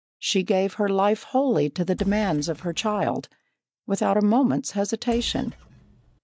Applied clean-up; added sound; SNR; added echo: neural mask model DeepFilterNet 3.